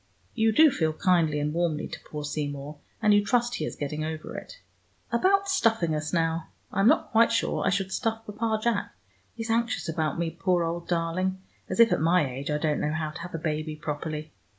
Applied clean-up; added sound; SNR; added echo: none; none; none; none.